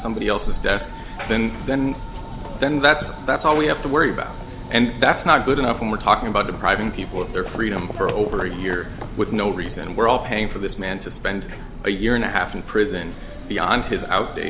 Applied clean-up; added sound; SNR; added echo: none; Run / Train; 13 dB; none.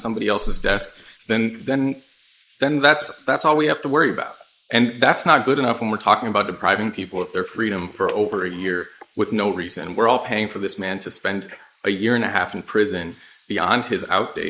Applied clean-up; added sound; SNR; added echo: neural mask model Resemble Enhance denoiser.